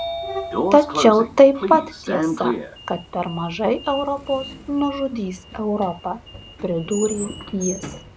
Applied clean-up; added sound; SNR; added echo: none; Sliding door; 8 dB; none.